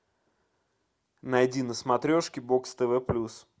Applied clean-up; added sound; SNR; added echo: none; none; none; none.